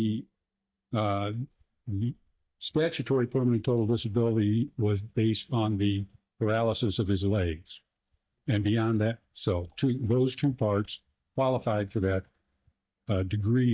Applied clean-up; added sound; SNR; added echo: neural mask model DeepFilterNet 3.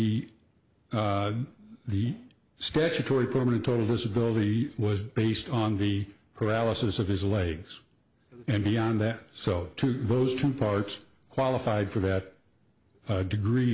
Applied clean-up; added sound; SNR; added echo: none; none; none; none.